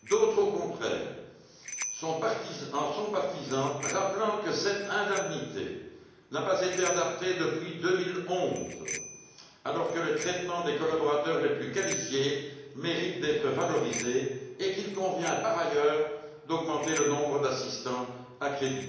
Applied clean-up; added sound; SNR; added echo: none; Bicycle bell; 14 dB; reverberation time 1.0 s.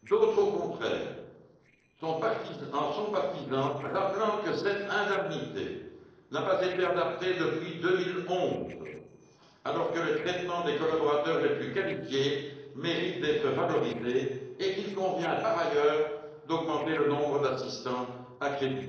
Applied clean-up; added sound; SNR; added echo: neural separator model SepFormer DNS4.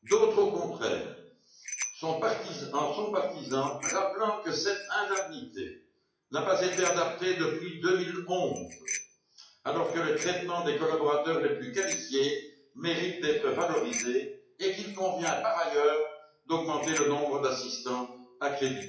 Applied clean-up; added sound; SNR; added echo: classical method WPE with log-MMSE.